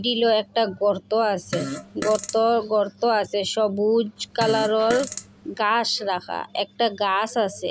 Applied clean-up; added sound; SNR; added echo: none; Fart; 10 dB; none.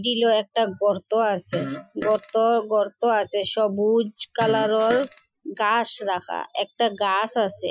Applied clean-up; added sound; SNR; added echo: classical method Wiener filter.